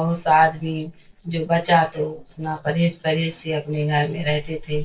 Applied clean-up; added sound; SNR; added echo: neural separator model SepFormer DNS4.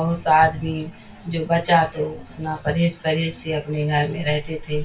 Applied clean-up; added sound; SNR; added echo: none; Wind; 16 dB; reverberation time 0.2 s.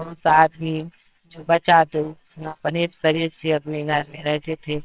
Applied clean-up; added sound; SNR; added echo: neural separator model SepFormer WHAMR!.